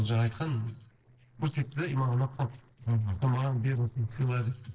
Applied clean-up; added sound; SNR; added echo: neural separator model SepFormer DNS4.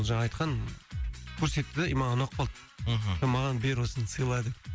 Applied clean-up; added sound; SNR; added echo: none; none; none; none.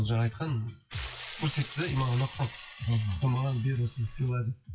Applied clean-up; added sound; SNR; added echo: classical method WPE with log-MMSE.